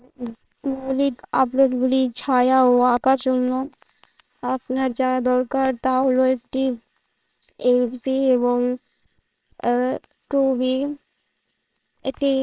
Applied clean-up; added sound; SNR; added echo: neural separator model SepFormer WHAMR!.